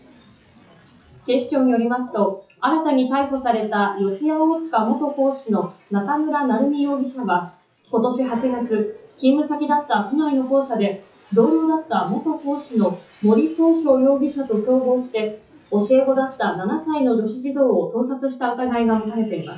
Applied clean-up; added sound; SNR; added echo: classical method WPE with log-MMSE.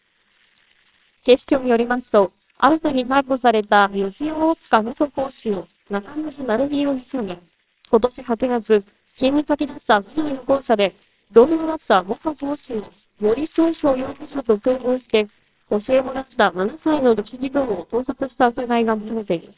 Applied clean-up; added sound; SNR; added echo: neural separator model SepFormer WHAMR!.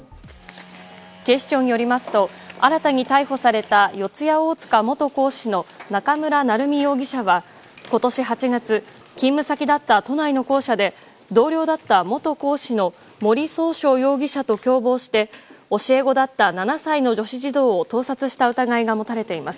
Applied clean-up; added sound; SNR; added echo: none; none; none; none.